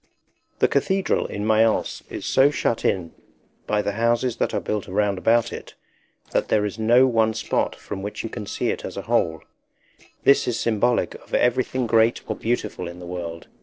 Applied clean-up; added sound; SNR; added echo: neural separator model SepFormer DNS4.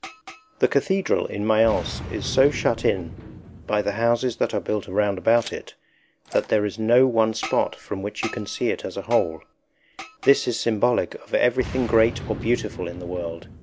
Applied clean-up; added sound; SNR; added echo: none; Boom; 15 dB; none.